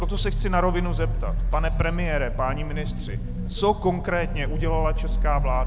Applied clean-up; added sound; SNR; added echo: none; Vehicle; -3 dB; none.